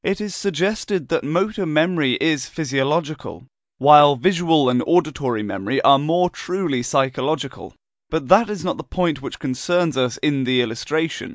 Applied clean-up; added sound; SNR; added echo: neural mask model Resemble Enhance denoiser.